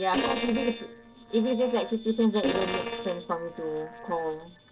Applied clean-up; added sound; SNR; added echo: neural separator model SepFormer DNS4.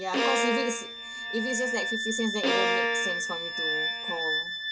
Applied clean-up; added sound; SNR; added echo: none; Wind instrument, woodwind instrument + Bowed string instrument; -4 dB; none.